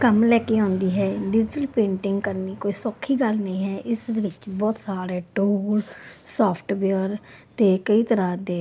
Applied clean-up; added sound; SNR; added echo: none; none; none; none.